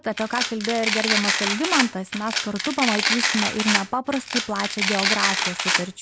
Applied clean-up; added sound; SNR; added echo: none; Domestic sounds, home sounds; -1 dB; none.